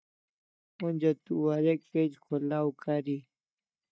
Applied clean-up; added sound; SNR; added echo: neural mask model DeepFilterNet 3.